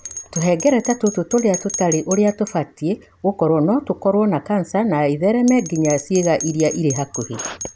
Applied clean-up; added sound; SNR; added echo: none; Bell; 14 dB; none.